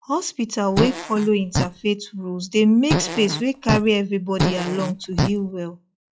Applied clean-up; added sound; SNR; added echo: classical method log-MMSE.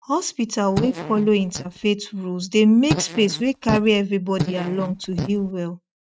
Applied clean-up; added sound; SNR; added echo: neural mask model RNNoise.